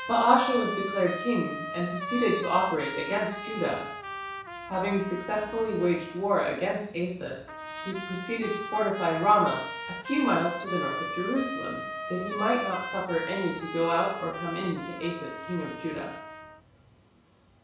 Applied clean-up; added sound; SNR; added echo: none; Trumpet; 8 dB; reverberation time 0.7 s.